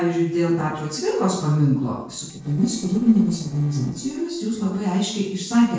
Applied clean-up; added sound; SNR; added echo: neural separator model SepFormer DNS4.